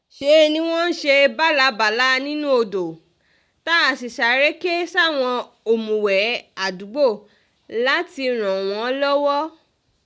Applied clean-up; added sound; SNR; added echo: none; none; none; none.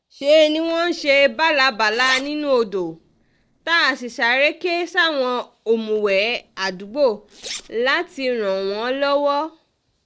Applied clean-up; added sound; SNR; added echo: neural separator model SepFormer DNS4.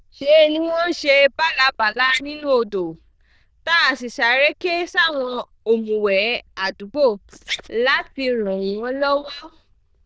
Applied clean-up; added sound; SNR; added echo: neural diffusion model UNIVERSE++.